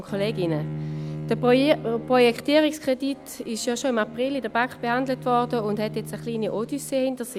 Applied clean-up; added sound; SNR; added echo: none; Bowed string instrument; 12 dB; none.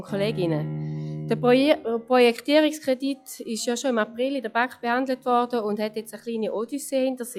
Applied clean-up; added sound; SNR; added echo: classical method log-MMSE.